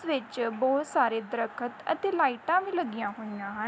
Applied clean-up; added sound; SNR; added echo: none; none; none; none.